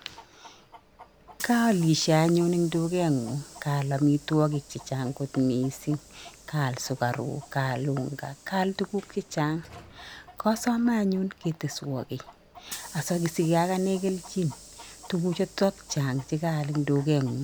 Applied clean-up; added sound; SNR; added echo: none; Sliding door / Hiss + Chicken, rooster; 20 dB; none.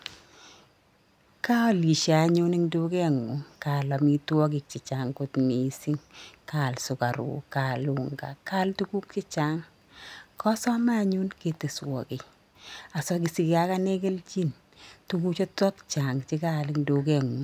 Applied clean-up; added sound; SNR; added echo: none; none; none; none.